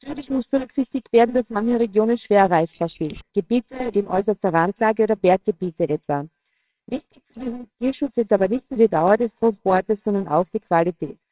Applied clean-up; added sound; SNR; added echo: neural separator model SepFormer WHAMR!.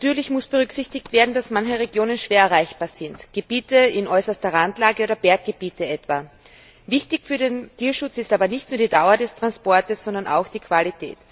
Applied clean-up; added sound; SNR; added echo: none; none; none; none.